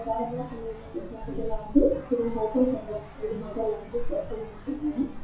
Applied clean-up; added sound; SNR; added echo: classical method WPE with log-MMSE.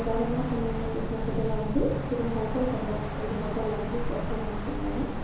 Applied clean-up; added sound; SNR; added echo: none; Wind; 2 dB; reverberation time 1.0 s.